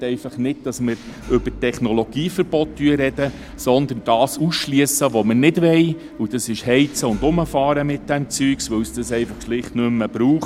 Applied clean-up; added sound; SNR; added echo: none; Engine / Mechanisms; 17 dB; none.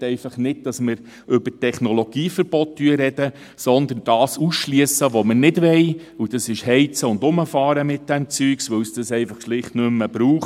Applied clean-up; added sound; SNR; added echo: none; none; none; none.